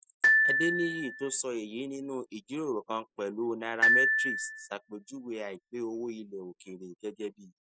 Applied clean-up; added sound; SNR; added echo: classical method spectral subtraction.